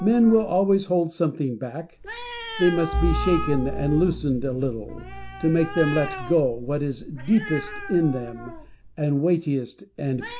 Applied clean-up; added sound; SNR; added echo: none; Bowed string instrument + Animal; 9 dB; none.